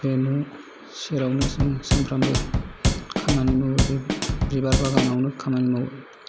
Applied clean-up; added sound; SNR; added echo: none; Drum kit; -1 dB; none.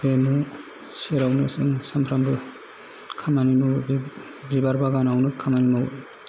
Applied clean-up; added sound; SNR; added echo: none; none; none; none.